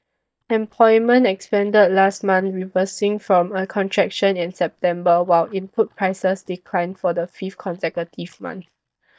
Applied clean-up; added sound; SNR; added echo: neural mask model DeepFilterNet 3.